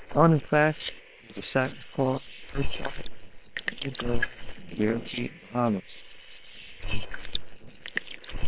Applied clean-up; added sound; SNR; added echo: neural separator model SepFormer WHAM!.